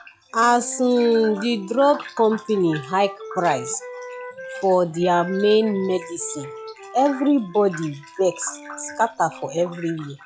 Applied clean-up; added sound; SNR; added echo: classical method log-MMSE.